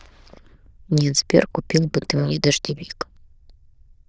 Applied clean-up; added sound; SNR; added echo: neural diffusion model UNIVERSE++.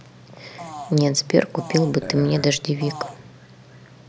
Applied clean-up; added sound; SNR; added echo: none; Burping, eructation + Fart; 14 dB; none.